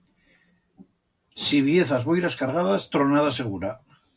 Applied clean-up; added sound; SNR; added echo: none; none; none; none.